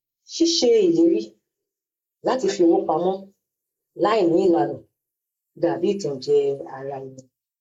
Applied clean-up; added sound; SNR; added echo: neural mask model Resemble Enhance denoiser.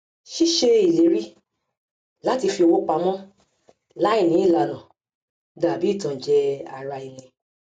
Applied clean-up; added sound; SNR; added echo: none; none; none; none.